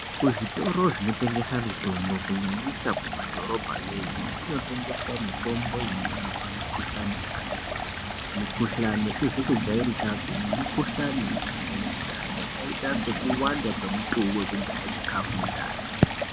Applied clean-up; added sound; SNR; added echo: none; Stream; 2 dB; none.